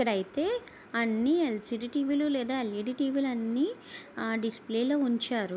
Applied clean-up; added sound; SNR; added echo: none; none; none; none.